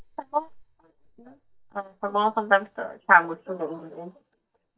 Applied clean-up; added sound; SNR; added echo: neural mask model DeepFilterNet 3.